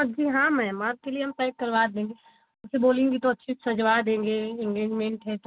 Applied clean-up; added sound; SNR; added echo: none; none; none; none.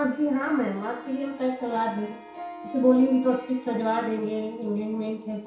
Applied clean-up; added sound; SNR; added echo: none; Harp; 15 dB; reverberation time 0.6 s.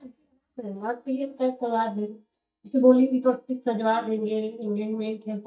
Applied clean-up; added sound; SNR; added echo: neural mask model DeepFilterNet 3.